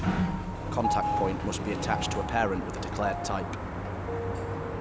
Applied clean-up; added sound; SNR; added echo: none; Piano + Sliding door; -3 dB; none.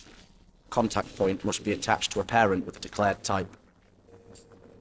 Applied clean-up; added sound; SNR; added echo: neural separator model SepFormer DNS4.